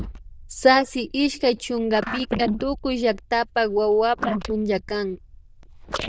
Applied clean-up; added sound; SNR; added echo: neural diffusion model UNIVERSE++.